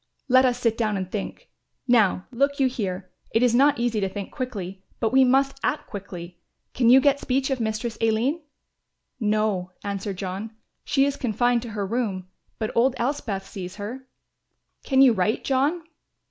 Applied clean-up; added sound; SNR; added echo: none; none; none; none.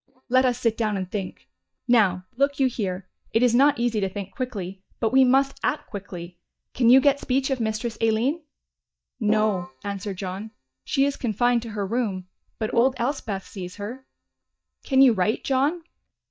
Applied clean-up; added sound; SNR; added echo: neural mask model DeepFilterNet 3.